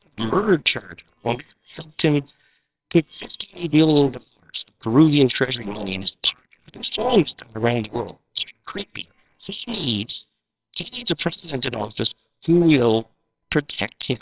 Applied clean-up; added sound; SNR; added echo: neural separator model SepFormer WHAMR!.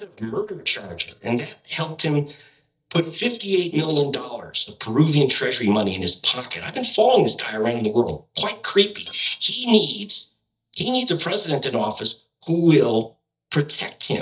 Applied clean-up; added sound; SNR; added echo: neural mask model DeepFilterNet 3.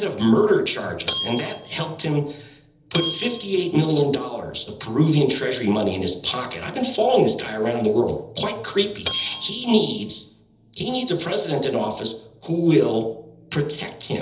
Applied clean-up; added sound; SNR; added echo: none; Bell; 9 dB; reverberation time 1.2 s.